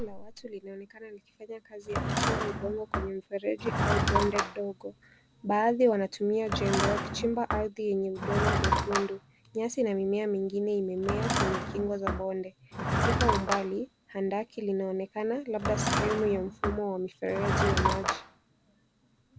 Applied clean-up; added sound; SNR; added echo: none; Drawer open or close / Wood; 1 dB; none.